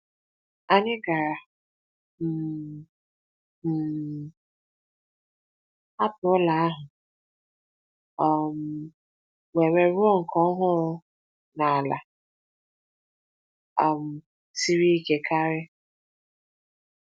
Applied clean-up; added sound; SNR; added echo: none; none; none; none.